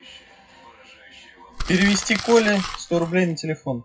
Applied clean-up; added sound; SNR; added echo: classical method WPE with log-MMSE.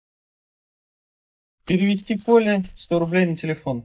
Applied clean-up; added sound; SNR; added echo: neural mask model DeepFilterNet 3.